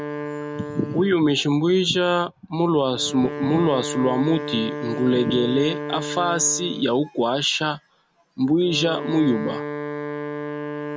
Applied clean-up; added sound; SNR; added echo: none; Wind instrument, woodwind instrument; 9 dB; none.